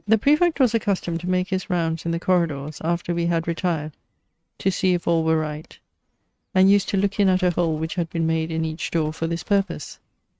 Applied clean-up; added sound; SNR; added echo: neural mask model RNNoise.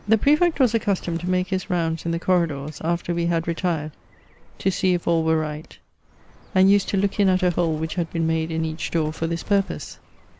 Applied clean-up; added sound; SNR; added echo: none; Bird; 19 dB; none.